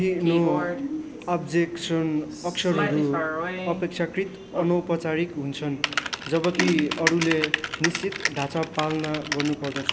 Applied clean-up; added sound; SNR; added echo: none; Typing; 5 dB; none.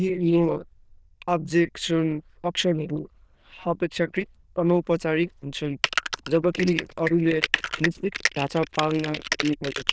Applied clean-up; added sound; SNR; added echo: neural diffusion model UNIVERSE++.